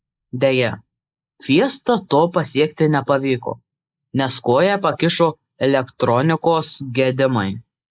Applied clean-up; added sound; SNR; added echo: neural mask model Resemble Enhance denoiser.